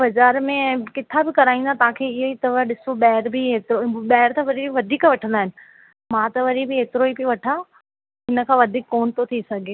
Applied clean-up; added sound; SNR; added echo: none; none; none; none.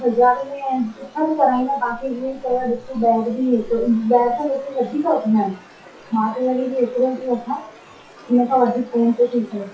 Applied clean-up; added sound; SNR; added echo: classical method WPE with log-MMSE.